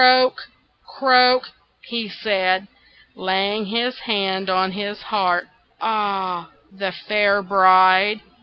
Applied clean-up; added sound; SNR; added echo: none; none; none; none.